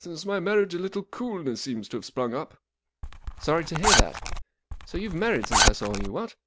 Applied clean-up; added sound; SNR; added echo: none; Zipper (clothing); -4 dB; none.